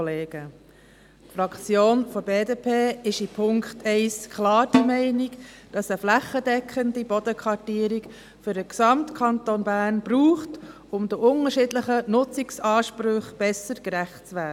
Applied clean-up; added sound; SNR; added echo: none; Snare drum; 2 dB; none.